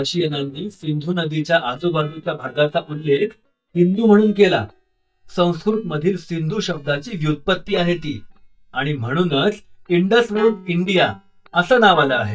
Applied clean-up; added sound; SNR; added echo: neural mask model DeepFilterNet 3.